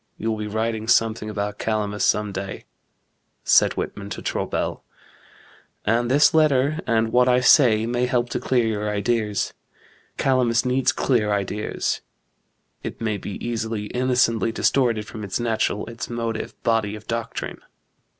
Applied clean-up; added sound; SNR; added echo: none; none; none; none.